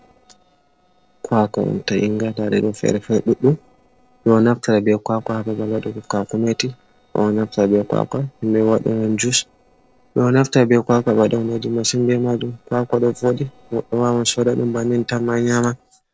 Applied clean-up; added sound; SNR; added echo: neural separator model SepFormer DNS4.